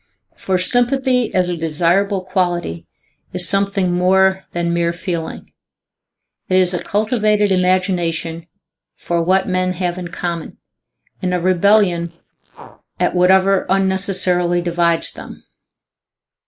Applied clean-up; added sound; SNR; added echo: neural mask model Resemble Enhance denoiser.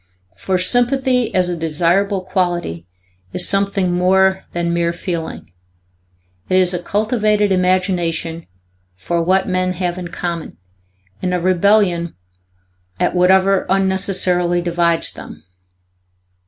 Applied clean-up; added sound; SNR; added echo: none; none; none; none.